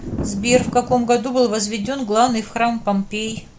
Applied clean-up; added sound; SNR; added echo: none; Thunder; 11 dB; none.